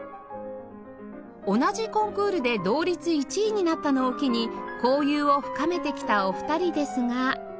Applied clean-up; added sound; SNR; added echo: none; none; none; none.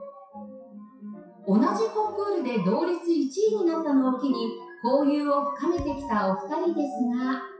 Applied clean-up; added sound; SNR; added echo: classical method WPE with log-MMSE.